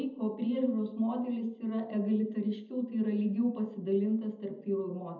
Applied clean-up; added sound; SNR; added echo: none; none; none; reverberation time 0.8 s.